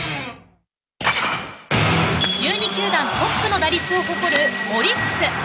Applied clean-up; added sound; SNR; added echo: none; none; none; none.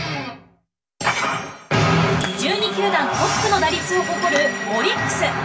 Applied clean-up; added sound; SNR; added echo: none; none; none; reverberation time 0.2 s.